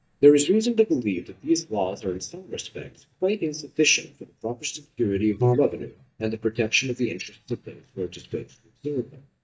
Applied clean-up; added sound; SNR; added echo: neural mask model DeepFilterNet 3.